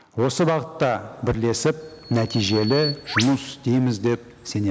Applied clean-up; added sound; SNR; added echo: none; Bird vocalization, bird call, bird song; 13 dB; none.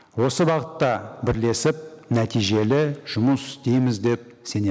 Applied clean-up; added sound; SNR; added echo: none; none; none; none.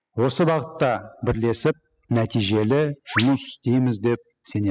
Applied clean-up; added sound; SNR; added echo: classical method spectral subtraction.